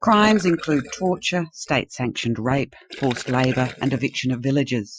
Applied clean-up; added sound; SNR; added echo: classical method Wiener filter.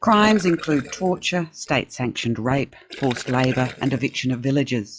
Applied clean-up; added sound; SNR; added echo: classical method log-MMSE.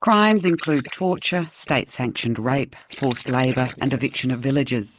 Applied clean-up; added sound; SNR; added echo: neural mask model Resemble Enhance denoiser.